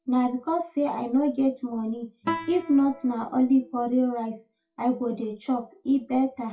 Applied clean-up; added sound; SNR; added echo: classical method WPE with log-MMSE.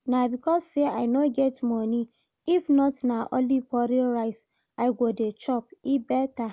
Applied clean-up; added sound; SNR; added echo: none; none; none; none.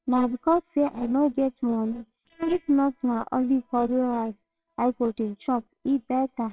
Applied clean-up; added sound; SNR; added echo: neural separator model SepFormer WHAMR!.